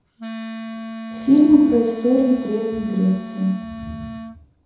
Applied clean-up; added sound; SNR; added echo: none; Wind instrument, woodwind instrument; 12 dB; reverberation time 1.0 s.